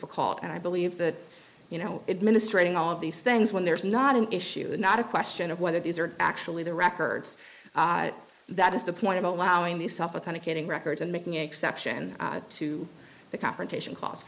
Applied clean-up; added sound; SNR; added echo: neural mask model Resemble Enhance denoiser.